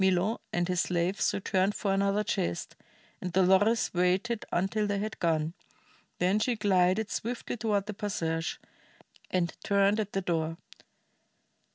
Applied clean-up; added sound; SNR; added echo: none; none; none; none.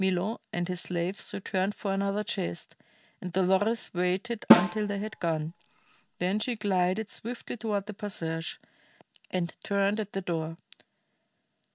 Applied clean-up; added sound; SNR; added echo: none; Snare drum; -3 dB; none.